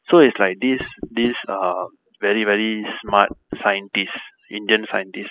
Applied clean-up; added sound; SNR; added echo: classical method spectral subtraction.